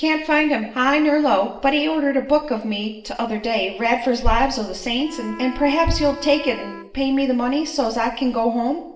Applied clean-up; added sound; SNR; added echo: none; Wind instrument, woodwind instrument; 18 dB; reverberation time 0.8 s.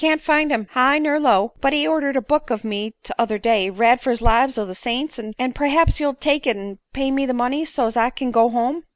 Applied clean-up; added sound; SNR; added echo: none; none; none; none.